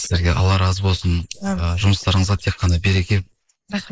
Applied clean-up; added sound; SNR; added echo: neural mask model Resemble Enhance denoiser.